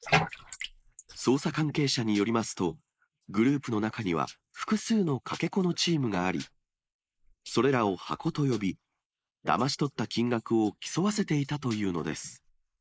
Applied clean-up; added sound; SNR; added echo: neural mask model Resemble Enhance denoiser.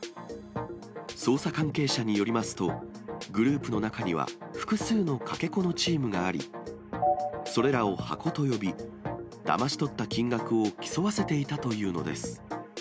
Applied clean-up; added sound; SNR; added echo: none; none; none; none.